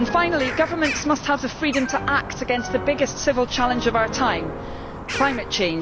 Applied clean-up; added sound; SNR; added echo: none; Piano + Bird vocalization, bird call, bird song; 7 dB; none.